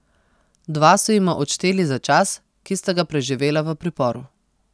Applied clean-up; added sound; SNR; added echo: none; none; none; none.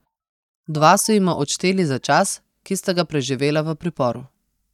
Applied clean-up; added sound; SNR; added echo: neural mask model DeepFilterNet 3.